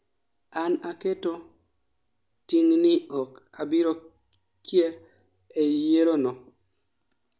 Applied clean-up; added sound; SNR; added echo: none; none; none; none.